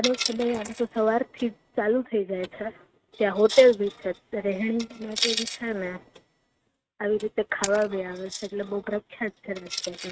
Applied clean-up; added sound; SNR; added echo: neural mask model RNNoise.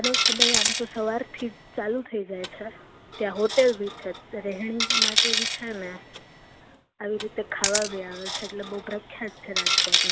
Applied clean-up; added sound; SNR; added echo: none; Coin (dropping) + Camera; -2 dB; none.